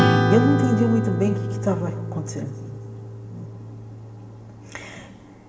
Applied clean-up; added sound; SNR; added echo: none; Acoustic guitar / Strum; -1 dB; reverberation time 2.3 s.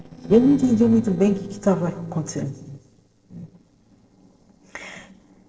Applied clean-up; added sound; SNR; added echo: neural separator model SepFormer DNS4.